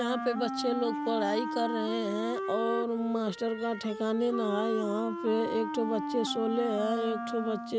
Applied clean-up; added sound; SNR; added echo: none; Wind instrument, woodwind instrument; 5 dB; none.